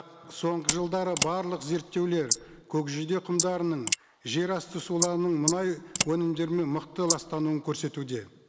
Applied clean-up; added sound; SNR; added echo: neural mask model Resemble Enhance denoiser.